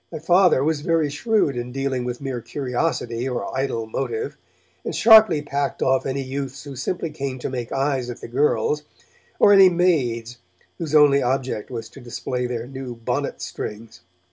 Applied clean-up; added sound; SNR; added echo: none; none; none; none.